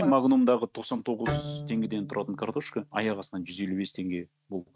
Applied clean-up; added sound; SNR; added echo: neural mask model RNNoise.